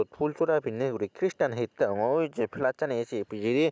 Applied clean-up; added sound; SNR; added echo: none; none; none; none.